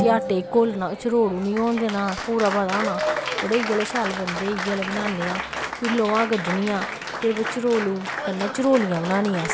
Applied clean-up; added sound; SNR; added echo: none; Applause; 6 dB; none.